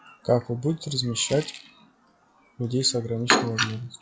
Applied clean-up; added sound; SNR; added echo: classical method log-MMSE.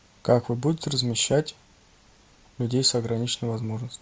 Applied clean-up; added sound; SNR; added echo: none; none; none; none.